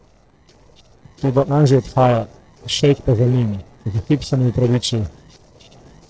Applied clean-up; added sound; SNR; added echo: neural separator model SepFormer DNS4.